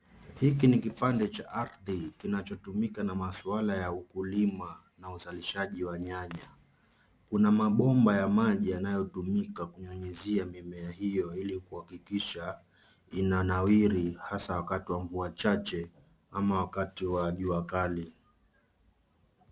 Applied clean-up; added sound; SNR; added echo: none; none; none; none.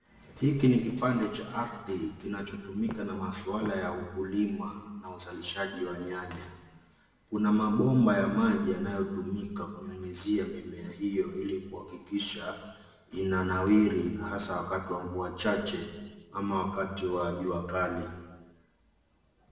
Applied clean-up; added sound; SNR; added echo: none; Walk, footsteps; 16 dB; reverberation time 1.2 s.